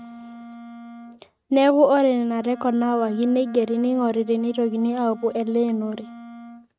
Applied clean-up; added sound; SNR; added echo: neural mask model RNNoise.